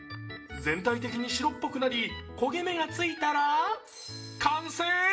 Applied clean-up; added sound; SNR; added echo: none; none; none; reverberation time 0.5 s.